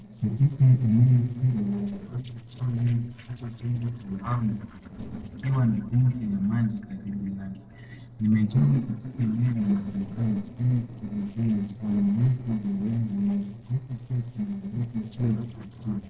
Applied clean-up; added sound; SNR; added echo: neural separator model SepFormer DNS4.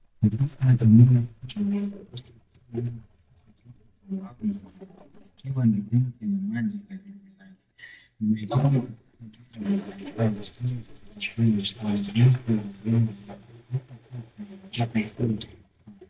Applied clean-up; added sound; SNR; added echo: neural mask model DeepFilterNet 3.